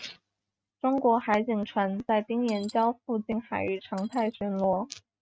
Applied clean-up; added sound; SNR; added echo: neural mask model RNNoise.